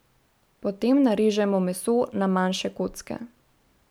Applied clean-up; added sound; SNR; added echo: none; none; none; none.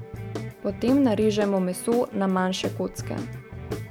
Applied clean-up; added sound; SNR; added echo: none; Guitar / Drum; 10 dB; none.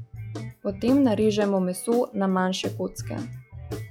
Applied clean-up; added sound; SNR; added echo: classical method log-MMSE.